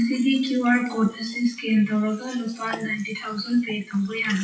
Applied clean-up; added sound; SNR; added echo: classical method WPE with log-MMSE.